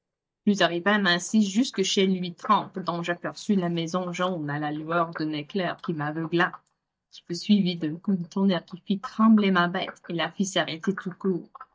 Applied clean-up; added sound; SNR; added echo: neural mask model DeepFilterNet 3.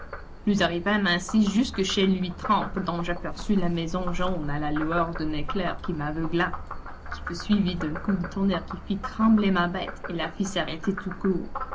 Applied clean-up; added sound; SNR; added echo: none; Frog; 7 dB; none.